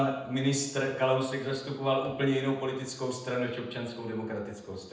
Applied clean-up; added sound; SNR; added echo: none; none; none; reverberation time 0.8 s.